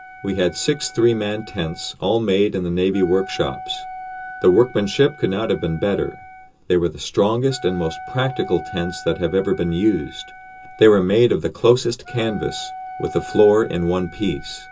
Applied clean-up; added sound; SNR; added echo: none; Wind instrument, woodwind instrument; 17 dB; reverberation time 0.2 s.